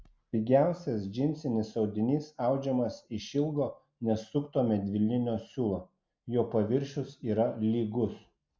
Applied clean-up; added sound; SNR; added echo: none; none; none; none.